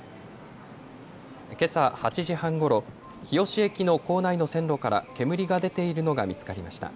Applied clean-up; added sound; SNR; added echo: none; none; none; none.